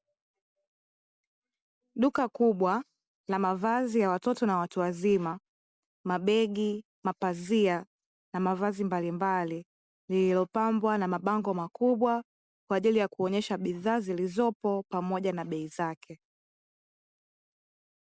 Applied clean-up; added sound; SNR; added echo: none; none; none; none.